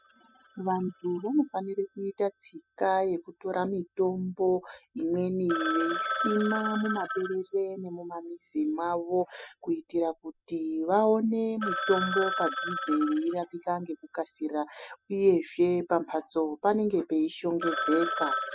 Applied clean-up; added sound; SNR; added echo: classical method spectral subtraction.